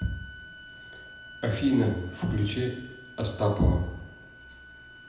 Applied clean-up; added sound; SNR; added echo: none; Bowed string instrument; 18 dB; reverberation time 0.8 s.